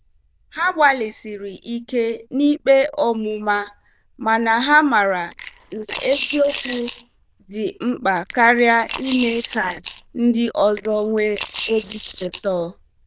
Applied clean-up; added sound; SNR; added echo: neural diffusion model UNIVERSE++.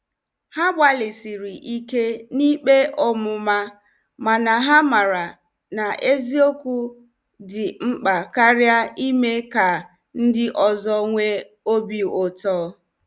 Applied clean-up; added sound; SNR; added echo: none; none; none; none.